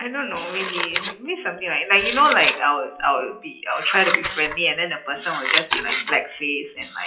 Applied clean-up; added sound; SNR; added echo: classical method WPE with log-MMSE.